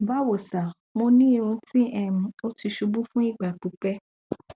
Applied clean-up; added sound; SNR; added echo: none; none; none; none.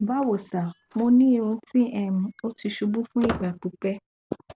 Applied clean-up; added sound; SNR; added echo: none; Squeak; 15 dB; none.